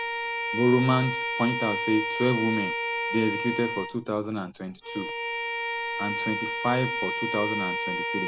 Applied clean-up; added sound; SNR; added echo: none; Bowed string instrument; 2 dB; none.